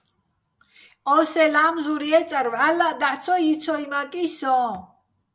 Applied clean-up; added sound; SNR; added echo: none; none; none; none.